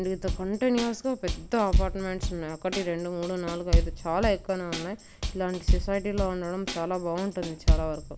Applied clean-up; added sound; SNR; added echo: none; Drum kit; 0 dB; none.